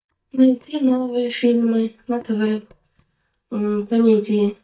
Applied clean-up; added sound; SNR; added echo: neural mask model DeepFilterNet 3.